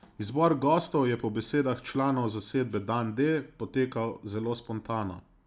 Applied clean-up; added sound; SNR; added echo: none; none; none; none.